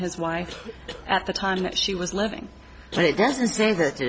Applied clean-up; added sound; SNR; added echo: none; Cough; 18 dB; none.